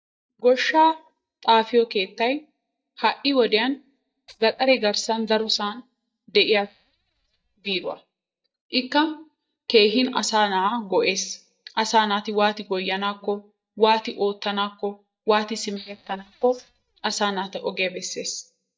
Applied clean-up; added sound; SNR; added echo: neural mask model DeepFilterNet 3.